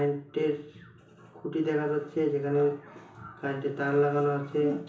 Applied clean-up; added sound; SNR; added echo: none; none; none; reverberation time 0.7 s.